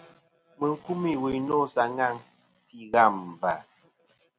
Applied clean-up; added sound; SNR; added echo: none; none; none; none.